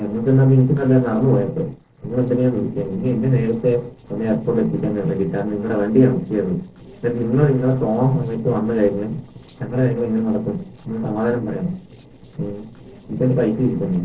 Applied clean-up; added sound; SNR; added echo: neural separator model SepFormer DNS4.